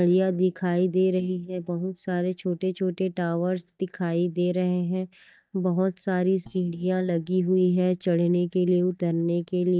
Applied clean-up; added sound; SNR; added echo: neural mask model DeepFilterNet 3.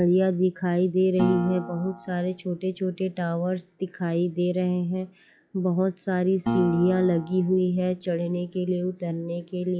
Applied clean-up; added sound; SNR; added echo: classical method log-MMSE.